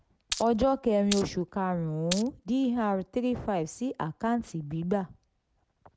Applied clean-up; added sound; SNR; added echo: none; Glass; 8 dB; none.